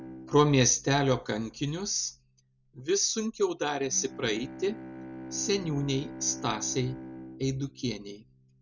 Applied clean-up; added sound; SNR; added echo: none; Bowed string instrument; 15 dB; none.